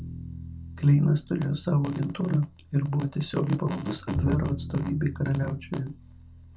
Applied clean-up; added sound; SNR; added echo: none; Bowed string instrument; 11 dB; reverberation time 0.2 s.